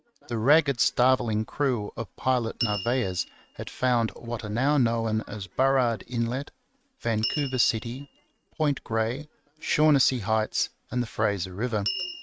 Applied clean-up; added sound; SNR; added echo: neural mask model RNNoise.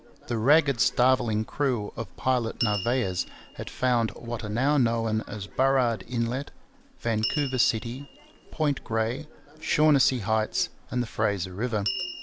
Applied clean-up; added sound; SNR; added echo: none; Door / Bell; 15 dB; none.